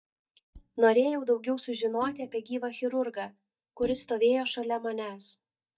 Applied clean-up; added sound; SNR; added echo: neural mask model DeepFilterNet 3.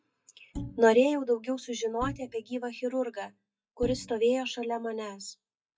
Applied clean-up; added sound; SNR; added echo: classical method WPE with log-MMSE.